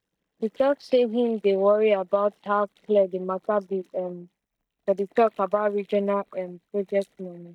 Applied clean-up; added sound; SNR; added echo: neural mask model DeepFilterNet 3.